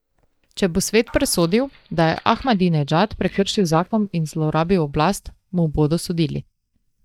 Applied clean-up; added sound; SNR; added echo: neural mask model DeepFilterNet 3.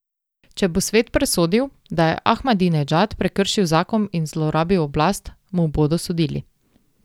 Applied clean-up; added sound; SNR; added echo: none; none; none; none.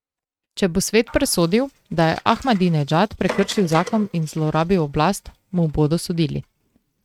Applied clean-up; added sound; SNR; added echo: neural mask model RNNoise.